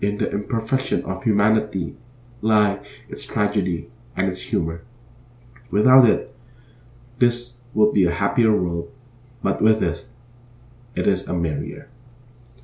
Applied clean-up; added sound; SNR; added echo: none; none; none; none.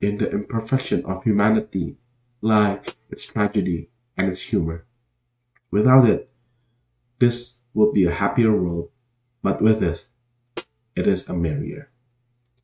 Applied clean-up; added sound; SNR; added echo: neural mask model RNNoise.